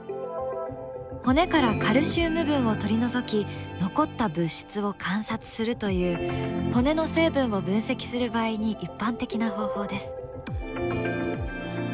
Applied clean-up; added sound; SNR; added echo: none; none; none; none.